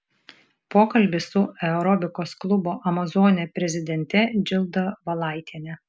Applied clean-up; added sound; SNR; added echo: none; none; none; none.